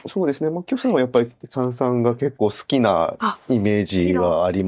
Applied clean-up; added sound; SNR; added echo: neural mask model DeepFilterNet 3.